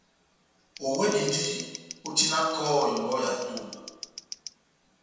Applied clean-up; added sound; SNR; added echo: none; Scissors; 15 dB; reverberation time 1.1 s.